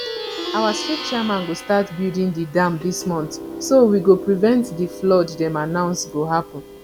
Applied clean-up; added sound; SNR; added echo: none; Plucked string instrument; 12 dB; none.